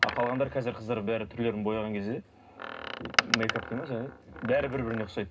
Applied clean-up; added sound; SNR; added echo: none; Door; 4 dB; reverberation time 0.2 s.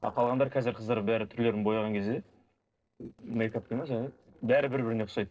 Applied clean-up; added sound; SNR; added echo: neural separator model SepFormer DNS4.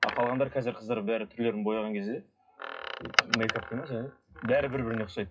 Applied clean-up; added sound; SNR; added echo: classical method WPE with log-MMSE.